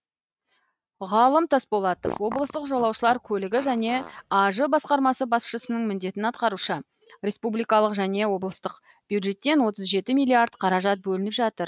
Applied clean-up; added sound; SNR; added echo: neural mask model RNNoise.